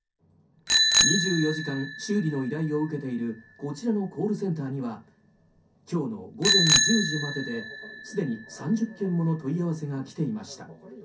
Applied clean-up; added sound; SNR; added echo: none; Bicycle bell; 0 dB; reverberation time 0.3 s.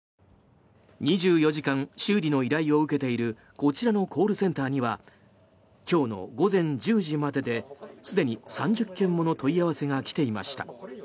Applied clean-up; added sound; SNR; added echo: none; none; none; none.